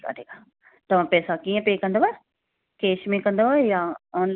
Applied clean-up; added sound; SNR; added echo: none; none; none; none.